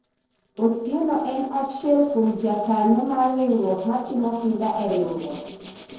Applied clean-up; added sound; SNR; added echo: neural separator model SepFormer DNS4.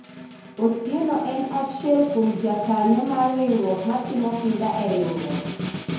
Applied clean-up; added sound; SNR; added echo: none; Snare drum; 11 dB; reverberation time 0.9 s.